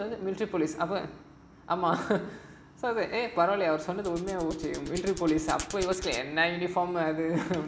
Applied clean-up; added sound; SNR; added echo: none; Hands; 13 dB; none.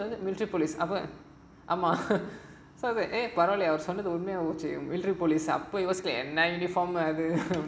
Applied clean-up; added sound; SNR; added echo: none; none; none; none.